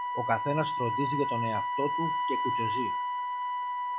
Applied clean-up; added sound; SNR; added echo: none; Wind instrument, woodwind instrument; -3 dB; none.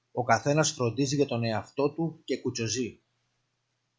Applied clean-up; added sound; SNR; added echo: none; none; none; none.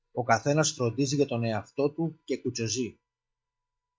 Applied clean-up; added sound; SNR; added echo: neural mask model DeepFilterNet 3.